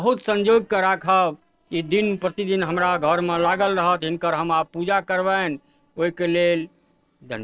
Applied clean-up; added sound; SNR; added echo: neural separator model SepFormer DNS4.